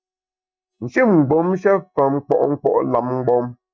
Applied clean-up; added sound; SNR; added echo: neural mask model DeepFilterNet 3.